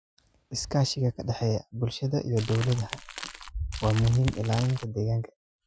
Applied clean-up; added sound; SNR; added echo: classical method Wiener filter.